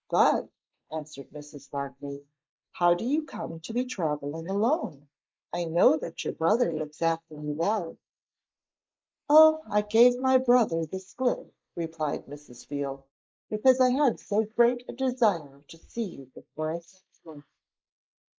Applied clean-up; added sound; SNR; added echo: neural mask model Resemble Enhance denoiser.